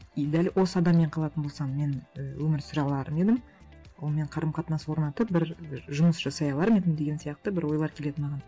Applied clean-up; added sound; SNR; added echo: none; none; none; none.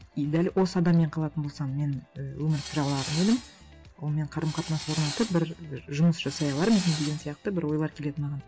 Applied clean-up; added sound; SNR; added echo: none; Tools; 12 dB; none.